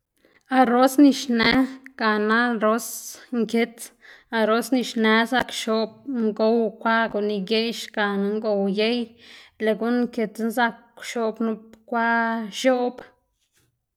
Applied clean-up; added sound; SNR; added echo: none; none; none; none.